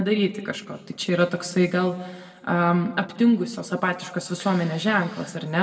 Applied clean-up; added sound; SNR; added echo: none; none; none; reverberation time 1.1 s.